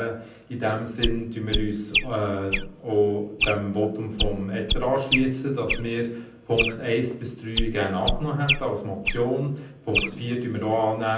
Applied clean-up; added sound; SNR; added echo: none; Chirp, tweet; 3 dB; reverberation time 0.6 s.